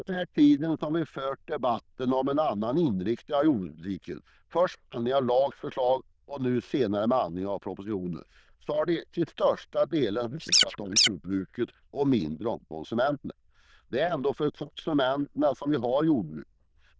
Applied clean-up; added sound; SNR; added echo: neural diffusion model UNIVERSE++.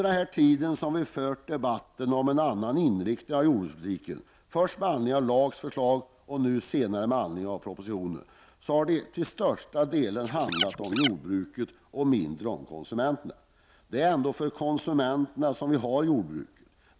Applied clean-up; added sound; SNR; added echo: none; Scratching (performance technique); -1 dB; none.